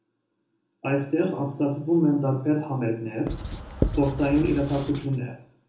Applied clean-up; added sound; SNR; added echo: none; Writing; 6 dB; reverberation time 0.6 s.